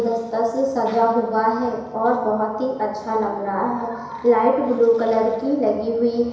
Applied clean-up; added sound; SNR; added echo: none; none; none; reverberation time 1.0 s.